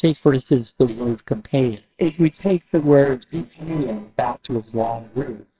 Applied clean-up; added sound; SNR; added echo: neural separator model SepFormer WHAMR!.